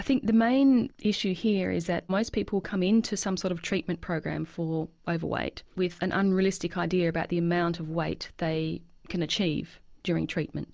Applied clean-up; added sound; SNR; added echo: none; none; none; none.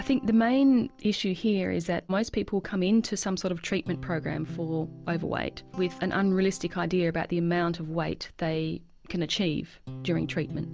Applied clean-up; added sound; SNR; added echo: none; Guitar; 17 dB; none.